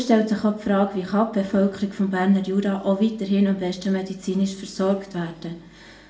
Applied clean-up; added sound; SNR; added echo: none; none; none; reverberation time 0.4 s.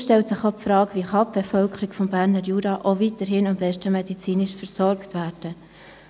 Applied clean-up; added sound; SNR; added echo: none; none; none; none.